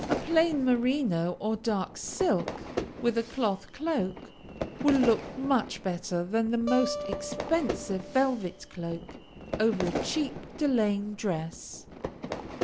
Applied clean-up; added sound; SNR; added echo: none; Fire / Fireworks + Acoustic guitar; 8 dB; none.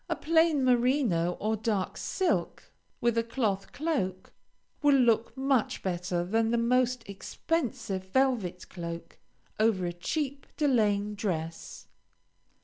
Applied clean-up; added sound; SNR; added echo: none; none; none; none.